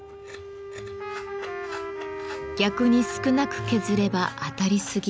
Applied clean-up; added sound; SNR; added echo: none; Wind instrument, woodwind instrument; 11 dB; none.